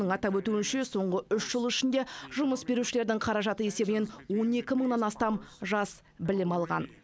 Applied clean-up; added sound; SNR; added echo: none; none; none; none.